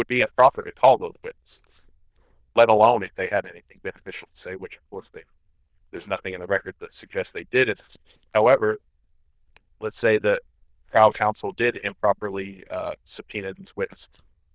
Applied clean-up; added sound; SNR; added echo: neural diffusion model UNIVERSE++.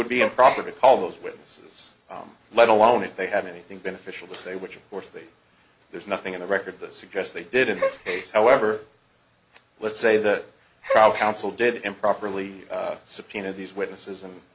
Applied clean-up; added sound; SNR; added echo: none; Gasp; 10 dB; none.